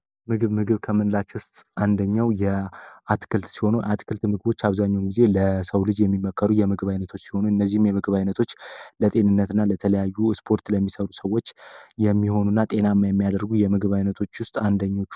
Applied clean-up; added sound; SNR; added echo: none; none; none; none.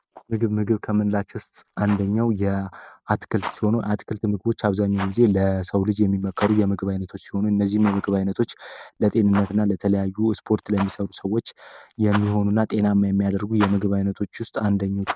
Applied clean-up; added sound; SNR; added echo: neural mask model RNNoise.